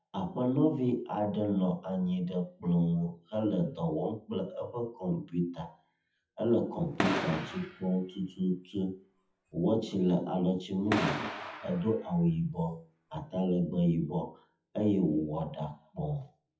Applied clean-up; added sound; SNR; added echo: classical method WPE with log-MMSE.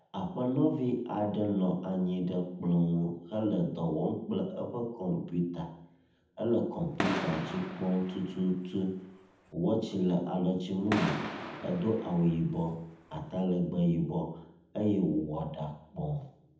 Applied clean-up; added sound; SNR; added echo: none; Fireworks; 8 dB; reverberation time 0.8 s.